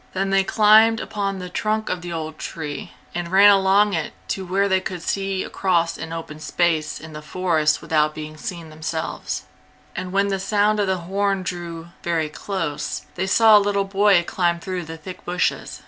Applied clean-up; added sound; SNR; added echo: none; none; none; none.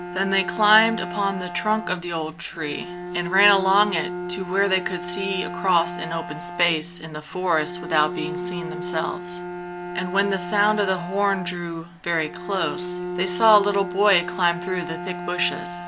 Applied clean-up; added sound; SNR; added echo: none; Bowed string instrument; 8 dB; none.